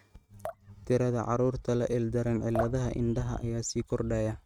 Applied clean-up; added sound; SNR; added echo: neural mask model RNNoise.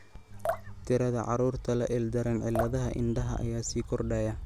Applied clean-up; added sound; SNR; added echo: none; Drip; 11 dB; none.